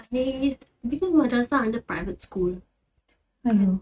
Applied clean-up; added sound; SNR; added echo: neural mask model RNNoise.